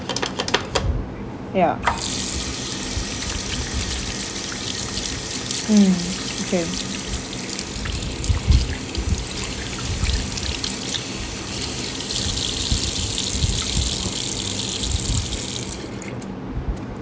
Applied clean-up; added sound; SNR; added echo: none; Sink (filling or washing) / Hands; 3 dB; none.